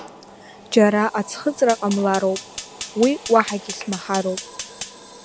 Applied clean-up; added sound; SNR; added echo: none; Fire; 14 dB; none.